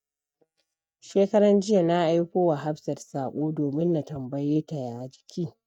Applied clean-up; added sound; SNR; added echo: neural mask model DeepFilterNet 3.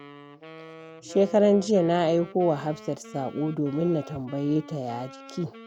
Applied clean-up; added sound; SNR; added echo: none; Wind instrument, woodwind instrument; 18 dB; none.